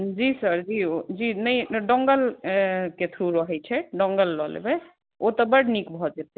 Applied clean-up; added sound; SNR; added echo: none; none; none; none.